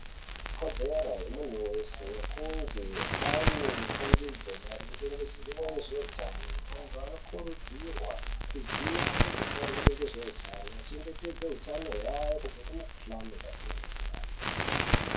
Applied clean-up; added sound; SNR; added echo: none; Crackle; -5 dB; reverberation time 0.3 s.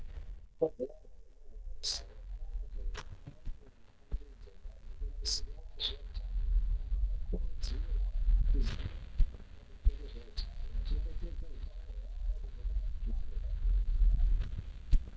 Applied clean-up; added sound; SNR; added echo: neural mask model DeepFilterNet 3.